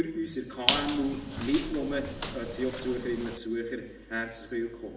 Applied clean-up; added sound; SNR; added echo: none; Squeak; 2 dB; reverberation time 0.8 s.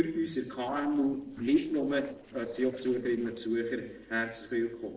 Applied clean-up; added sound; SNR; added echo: neural separator model SepFormer DNS4.